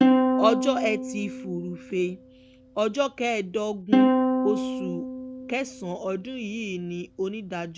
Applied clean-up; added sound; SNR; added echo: none; Plucked string instrument; -2 dB; none.